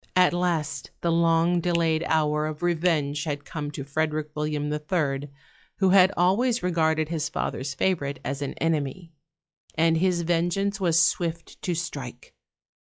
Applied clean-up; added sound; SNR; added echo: classical method log-MMSE.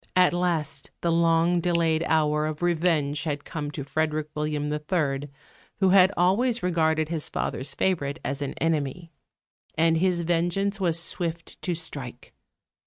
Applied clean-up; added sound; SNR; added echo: neural mask model RNNoise.